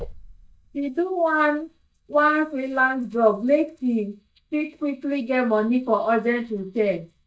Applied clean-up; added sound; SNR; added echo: neural mask model DeepFilterNet 3.